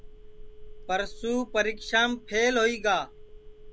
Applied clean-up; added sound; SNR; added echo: none; Telephone; 14 dB; none.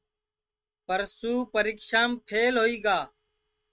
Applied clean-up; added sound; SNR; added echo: neural mask model RNNoise.